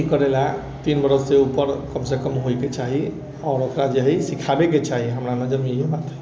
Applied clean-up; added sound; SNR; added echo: none; none; none; none.